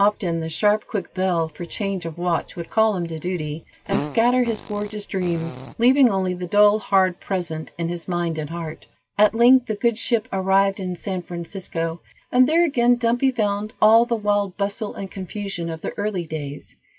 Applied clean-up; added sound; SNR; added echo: none; Fart; 12 dB; none.